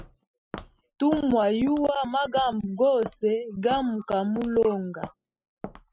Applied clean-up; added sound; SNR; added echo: classical method spectral subtraction.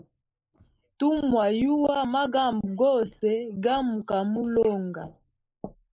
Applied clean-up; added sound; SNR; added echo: neural mask model Resemble Enhance denoiser.